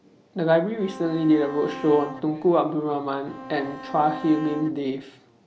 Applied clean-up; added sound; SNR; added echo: none; Bowed string instrument; 14 dB; none.